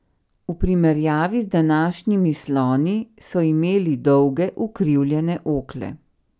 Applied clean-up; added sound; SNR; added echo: none; none; none; none.